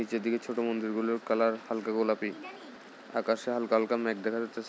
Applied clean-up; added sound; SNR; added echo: none; none; none; none.